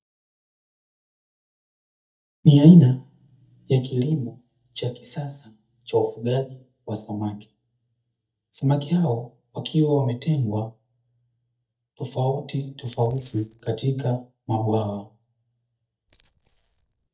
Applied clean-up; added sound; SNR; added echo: neural mask model DeepFilterNet 3.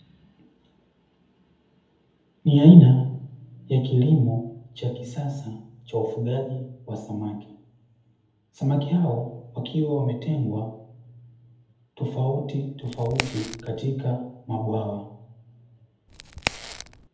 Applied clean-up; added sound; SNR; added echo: none; Crack; 10 dB; reverberation time 0.7 s.